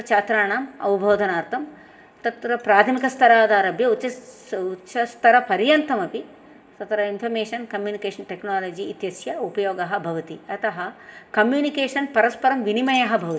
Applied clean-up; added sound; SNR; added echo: none; none; none; reverberation time 2.0 s.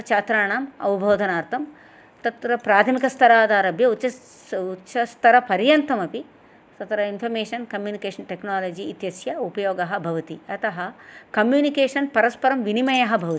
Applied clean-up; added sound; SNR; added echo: none; none; none; none.